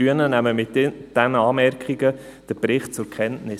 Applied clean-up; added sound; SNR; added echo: none; none; none; none.